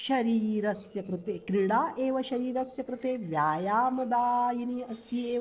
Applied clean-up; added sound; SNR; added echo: neural separator model SepFormer DNS4.